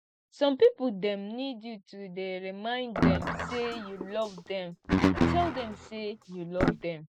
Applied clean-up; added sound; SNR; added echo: none; Guitar; -2 dB; none.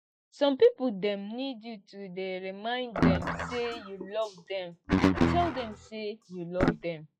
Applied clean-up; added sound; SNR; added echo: classical method log-MMSE.